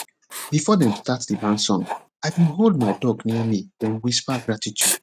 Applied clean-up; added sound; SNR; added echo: neural mask model RNNoise.